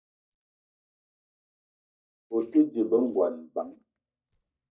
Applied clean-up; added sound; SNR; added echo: neural mask model DeepFilterNet 3.